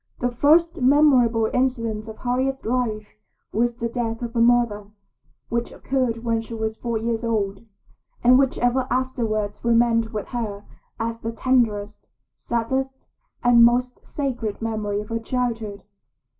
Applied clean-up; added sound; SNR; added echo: none; none; none; reverberation time 0.2 s.